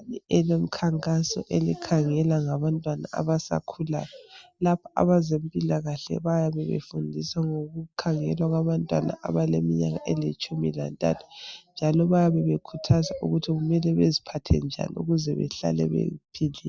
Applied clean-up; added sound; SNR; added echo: none; none; none; none.